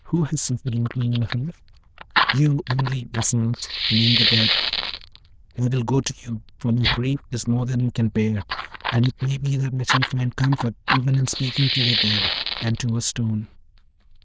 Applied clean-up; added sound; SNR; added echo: neural diffusion model UNIVERSE++.